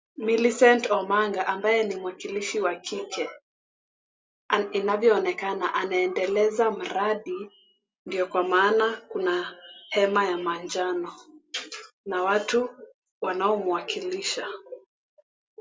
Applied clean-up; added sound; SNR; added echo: none; none; none; none.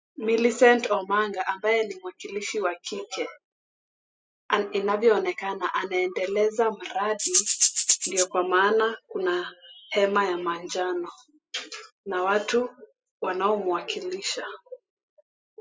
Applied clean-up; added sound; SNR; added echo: classical method spectral subtraction.